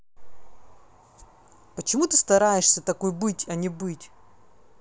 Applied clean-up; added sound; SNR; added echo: none; none; none; none.